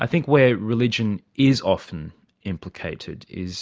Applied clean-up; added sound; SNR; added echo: none; none; none; none.